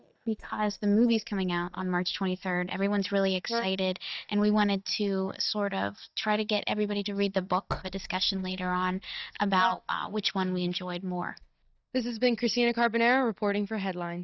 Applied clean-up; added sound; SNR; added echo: neural mask model DeepFilterNet 3.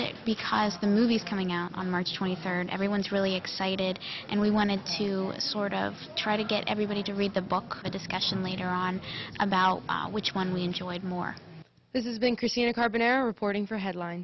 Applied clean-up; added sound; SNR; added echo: none; none; none; none.